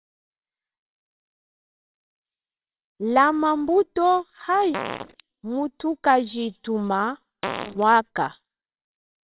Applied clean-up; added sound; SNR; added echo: neural separator model SepFormer WHAMR!.